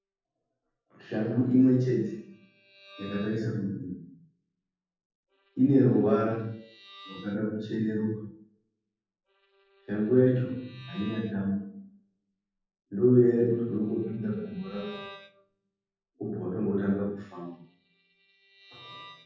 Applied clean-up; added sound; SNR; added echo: classical method WPE with log-MMSE.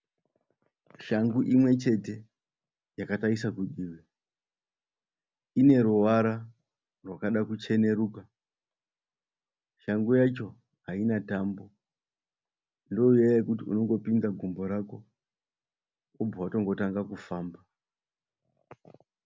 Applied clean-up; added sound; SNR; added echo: none; none; none; none.